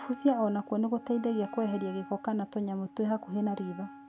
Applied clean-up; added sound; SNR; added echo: none; Wind instrument, woodwind instrument; 17 dB; none.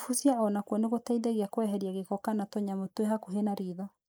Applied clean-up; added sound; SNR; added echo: neural mask model Resemble Enhance denoiser.